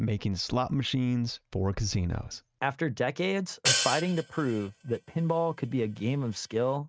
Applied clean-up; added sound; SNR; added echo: neural mask model RNNoise.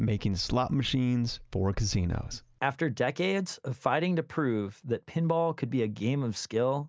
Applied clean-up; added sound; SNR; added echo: none; none; none; none.